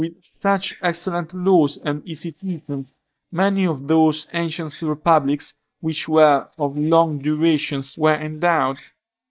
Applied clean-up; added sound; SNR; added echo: neural mask model DeepFilterNet 3.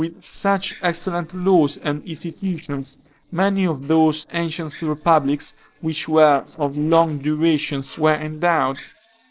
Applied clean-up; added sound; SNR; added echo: neural separator model SepFormer DNS4.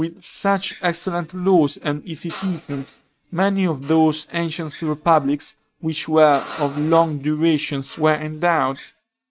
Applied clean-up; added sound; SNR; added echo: neural mask model RNNoise.